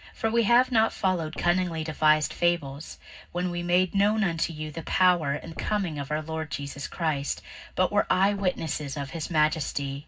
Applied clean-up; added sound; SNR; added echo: none; Thump, thud; 17 dB; reverberation time 0.4 s.